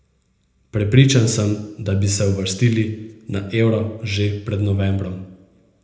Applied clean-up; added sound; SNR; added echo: none; none; none; reverberation time 0.8 s.